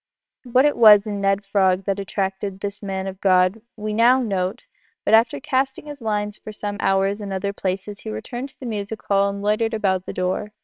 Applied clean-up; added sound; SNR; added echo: neural separator model SepFormer WHAMR!.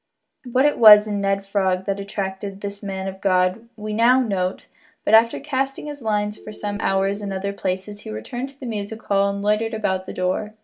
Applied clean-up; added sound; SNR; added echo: none; Telephone; 18 dB; reverberation time 0.2 s.